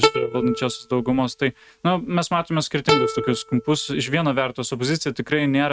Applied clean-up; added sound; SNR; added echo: neural mask model RNNoise.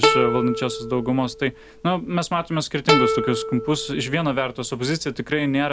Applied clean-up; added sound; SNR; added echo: none; Plucked string instrument; 2 dB; none.